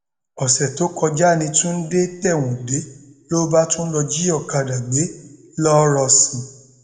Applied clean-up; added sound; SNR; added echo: none; none; none; reverberation time 0.9 s.